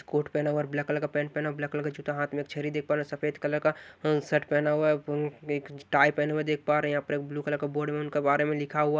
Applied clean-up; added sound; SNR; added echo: none; none; none; none.